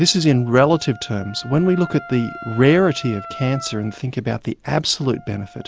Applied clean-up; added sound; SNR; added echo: none; Wind instrument, woodwind instrument; 18 dB; none.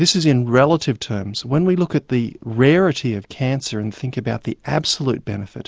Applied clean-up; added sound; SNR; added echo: none; none; none; none.